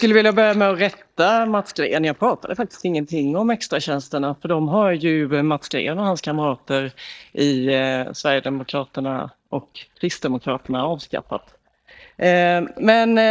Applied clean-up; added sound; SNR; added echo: neural mask model DeepFilterNet 3.